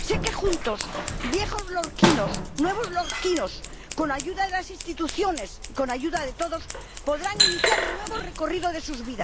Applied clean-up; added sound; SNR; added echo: none; Scissors; 1 dB; none.